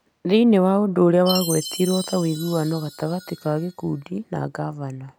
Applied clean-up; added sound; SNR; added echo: none; Chime; 15 dB; none.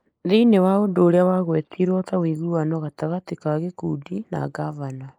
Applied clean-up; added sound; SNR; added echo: neural mask model Resemble Enhance denoiser.